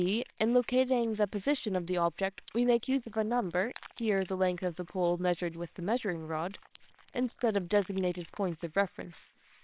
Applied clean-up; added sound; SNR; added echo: neural separator model SepFormer WHAMR!.